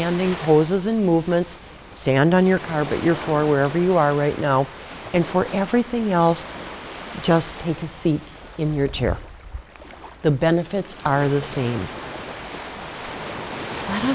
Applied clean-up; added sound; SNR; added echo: none; Ocean; 13 dB; none.